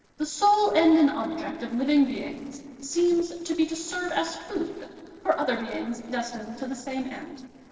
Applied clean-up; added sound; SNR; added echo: neural separator model SepFormer DNS4.